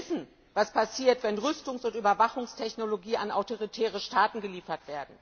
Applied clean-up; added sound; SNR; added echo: none; none; none; none.